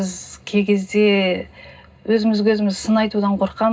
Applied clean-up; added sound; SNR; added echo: none; none; none; reverberation time 0.2 s.